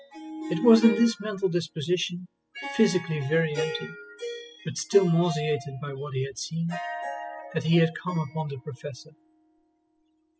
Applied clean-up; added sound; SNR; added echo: classical method spectral subtraction.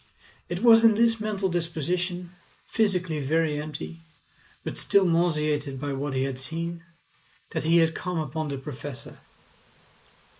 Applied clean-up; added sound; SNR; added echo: neural mask model Resemble Enhance denoiser.